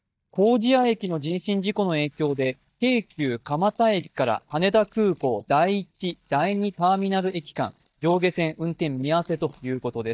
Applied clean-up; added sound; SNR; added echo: neural mask model DeepFilterNet 3.